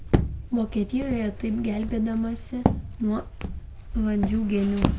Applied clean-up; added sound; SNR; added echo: none; Walk, footsteps; 2 dB; none.